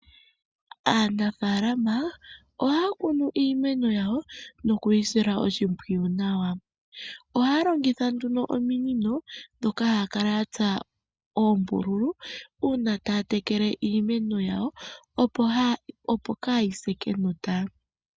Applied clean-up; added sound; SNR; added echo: none; none; none; none.